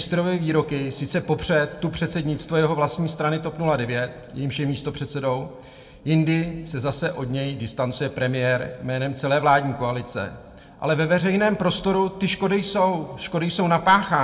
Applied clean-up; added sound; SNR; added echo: none; none; none; reverberation time 0.9 s.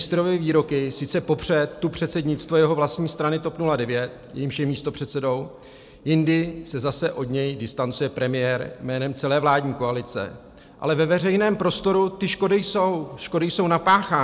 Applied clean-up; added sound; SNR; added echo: none; none; none; none.